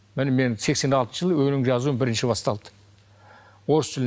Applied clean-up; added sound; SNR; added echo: none; none; none; none.